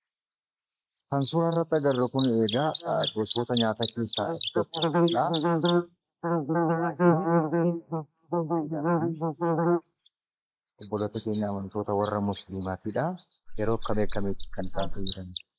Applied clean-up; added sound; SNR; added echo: neural mask model Resemble Enhance denoiser.